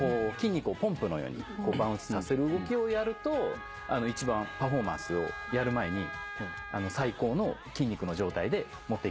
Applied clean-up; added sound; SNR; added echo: none; Wind instrument, woodwind instrument; 13 dB; none.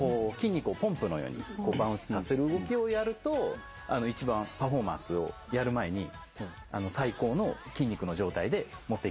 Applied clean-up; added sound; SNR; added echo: none; none; none; none.